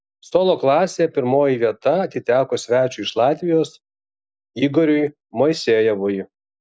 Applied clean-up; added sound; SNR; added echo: none; none; none; none.